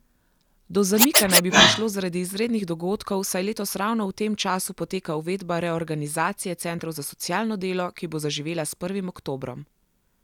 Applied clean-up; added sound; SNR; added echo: none; Scratching (performance technique); -4 dB; none.